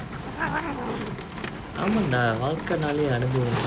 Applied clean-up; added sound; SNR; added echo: none; Rain + Hiss; 4 dB; none.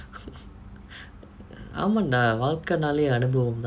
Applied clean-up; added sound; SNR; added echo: none; none; none; none.